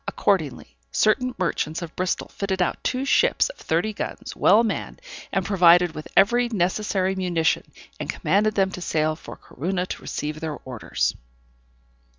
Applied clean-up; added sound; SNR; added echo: none; none; none; none.